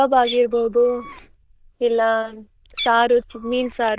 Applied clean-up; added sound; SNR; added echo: neural diffusion model UNIVERSE++.